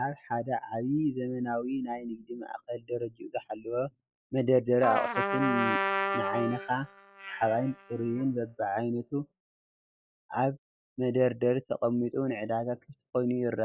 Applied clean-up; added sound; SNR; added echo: classical method log-MMSE.